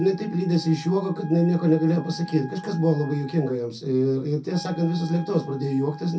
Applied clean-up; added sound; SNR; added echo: none; Wind instrument, woodwind instrument; 19 dB; reverberation time 0.3 s.